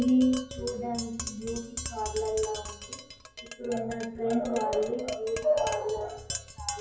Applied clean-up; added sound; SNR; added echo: none; Tap; 10 dB; reverberation time 0.9 s.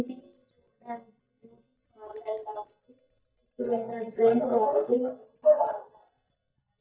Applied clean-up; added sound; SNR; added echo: neural mask model DeepFilterNet 3.